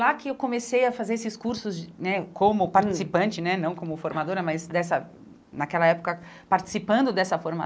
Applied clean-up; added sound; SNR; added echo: none; none; none; none.